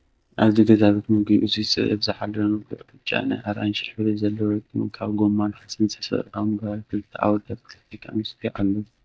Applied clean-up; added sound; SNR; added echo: neural mask model DeepFilterNet 3.